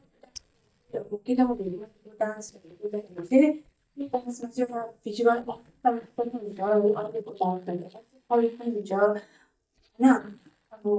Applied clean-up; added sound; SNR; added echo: neural mask model DeepFilterNet 3.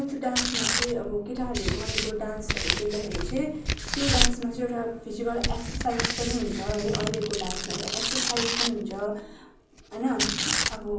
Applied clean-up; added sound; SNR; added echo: none; Tearing; -1 dB; reverberation time 0.6 s.